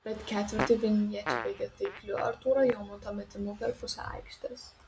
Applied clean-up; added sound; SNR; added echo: none; Fart; 8 dB; none.